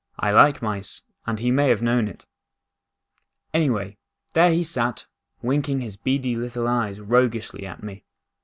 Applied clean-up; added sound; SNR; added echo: none; none; none; none.